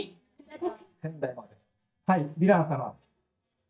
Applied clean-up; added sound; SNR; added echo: neural mask model DeepFilterNet 3.